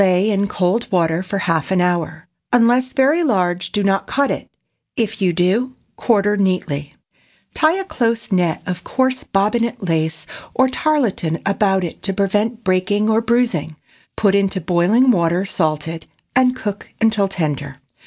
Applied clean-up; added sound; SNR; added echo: none; none; none; none.